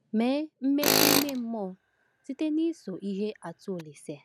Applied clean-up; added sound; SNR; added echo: none; Tools; 0 dB; none.